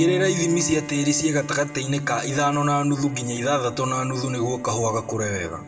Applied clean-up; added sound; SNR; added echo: none; Bowed string instrument; 12 dB; reverberation time 1.1 s.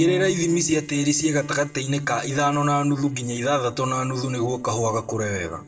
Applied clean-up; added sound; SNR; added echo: neural separator model SepFormer DNS4.